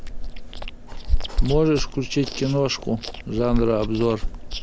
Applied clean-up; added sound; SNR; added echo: none; Chewing, mastication; 1 dB; none.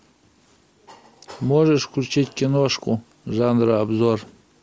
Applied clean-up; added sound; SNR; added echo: none; none; none; none.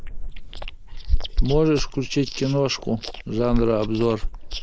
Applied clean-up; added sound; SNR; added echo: neural mask model Resemble Enhance denoiser.